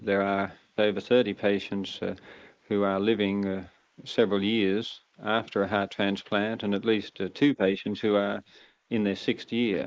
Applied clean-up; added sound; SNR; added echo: neural mask model Resemble Enhance denoiser.